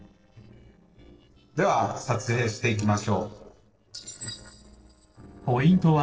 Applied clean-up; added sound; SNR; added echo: neural separator model SepFormer DNS4.